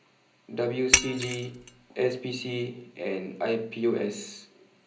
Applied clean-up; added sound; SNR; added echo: none; Shatter; -4 dB; reverberation time 0.5 s.